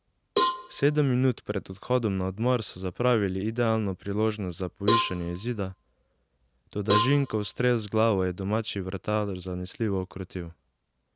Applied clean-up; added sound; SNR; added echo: none; Cowbell; 5 dB; none.